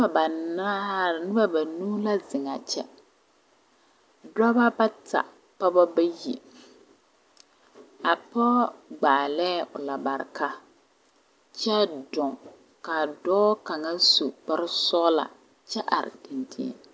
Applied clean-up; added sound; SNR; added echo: none; none; none; none.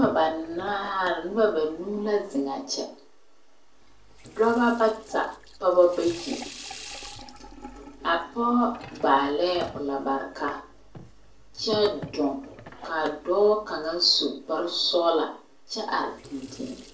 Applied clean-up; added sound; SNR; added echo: none; Sink (filling or washing) / Water tap, faucet; 18 dB; reverberation time 0.3 s.